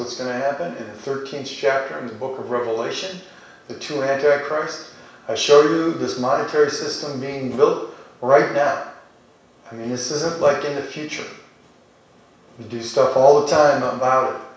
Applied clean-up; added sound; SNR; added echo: none; none; none; reverberation time 0.7 s.